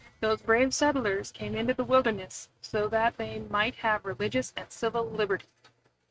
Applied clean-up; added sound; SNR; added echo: neural mask model RNNoise.